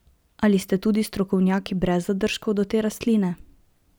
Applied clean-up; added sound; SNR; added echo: none; none; none; none.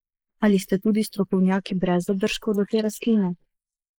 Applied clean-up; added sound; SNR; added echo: neural mask model Resemble Enhance denoiser.